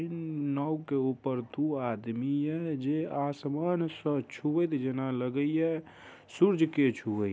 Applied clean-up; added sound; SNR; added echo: none; none; none; none.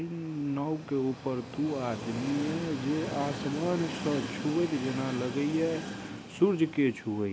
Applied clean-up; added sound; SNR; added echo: none; Train; 8 dB; none.